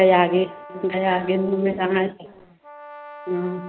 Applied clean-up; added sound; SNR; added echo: none; Brass instrument; 19 dB; none.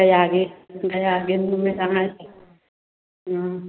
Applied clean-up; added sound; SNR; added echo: none; none; none; none.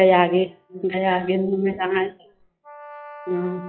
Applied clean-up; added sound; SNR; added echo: classical method log-MMSE.